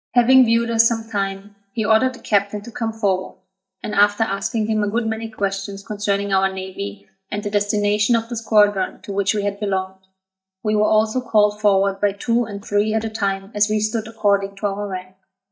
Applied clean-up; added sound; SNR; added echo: neural mask model DeepFilterNet 3.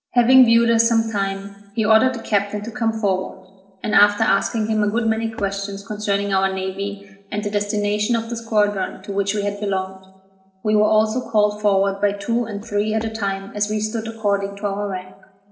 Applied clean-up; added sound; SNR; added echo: neural separator model SepFormer DNS4.